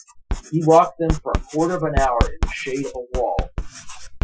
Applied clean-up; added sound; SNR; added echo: classical method Wiener filter.